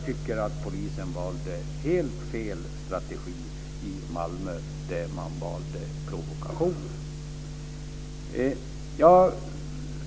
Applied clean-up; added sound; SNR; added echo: none; none; none; none.